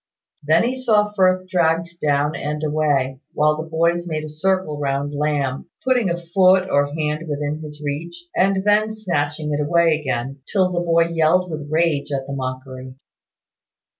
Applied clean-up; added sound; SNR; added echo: none; none; none; none.